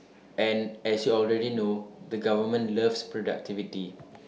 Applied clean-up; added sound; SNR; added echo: none; none; none; none.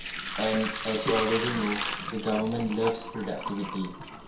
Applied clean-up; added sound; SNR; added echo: none; Sink (filling or washing) / Liquid; 4 dB; reverberation time 0.2 s.